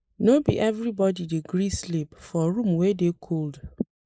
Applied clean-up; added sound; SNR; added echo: neural mask model Resemble Enhance denoiser.